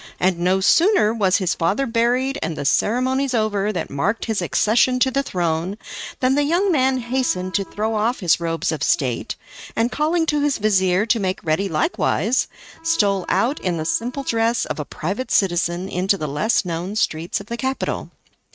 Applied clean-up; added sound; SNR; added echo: neural mask model RNNoise.